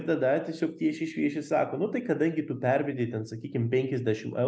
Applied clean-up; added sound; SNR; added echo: none; none; none; none.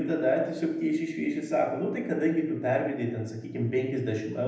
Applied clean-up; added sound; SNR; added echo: none; none; none; reverberation time 0.8 s.